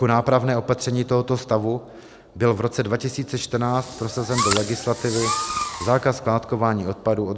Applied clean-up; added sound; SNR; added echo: none; Fireworks; 6 dB; none.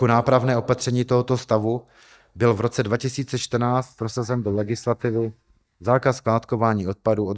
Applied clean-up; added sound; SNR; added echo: neural mask model DeepFilterNet 3.